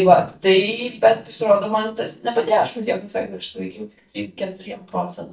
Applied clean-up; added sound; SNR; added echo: neural mask model DeepFilterNet 3.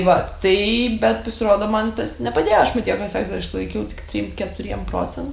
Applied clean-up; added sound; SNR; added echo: none; none; none; none.